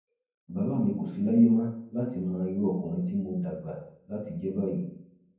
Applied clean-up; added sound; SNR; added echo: none; none; none; reverberation time 0.9 s.